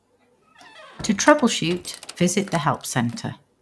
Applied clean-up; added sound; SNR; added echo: none; Squeak; 19 dB; none.